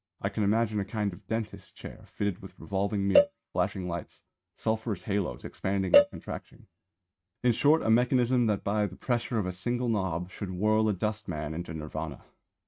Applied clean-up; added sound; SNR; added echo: neural mask model RNNoise.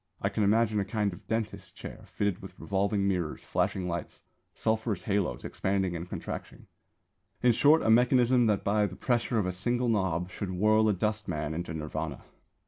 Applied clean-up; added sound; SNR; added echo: none; none; none; none.